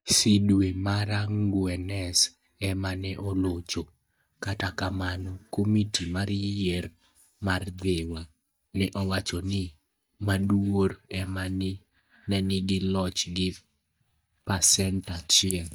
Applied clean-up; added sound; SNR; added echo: neural mask model DeepFilterNet 3.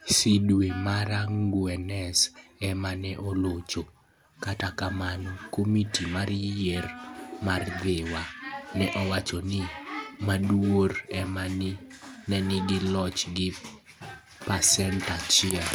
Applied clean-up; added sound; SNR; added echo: none; Wind instrument, woodwind instrument; 20 dB; none.